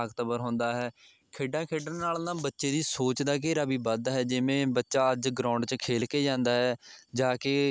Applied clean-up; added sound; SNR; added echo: none; none; none; none.